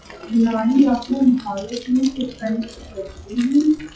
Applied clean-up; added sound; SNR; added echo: classical method WPE with log-MMSE.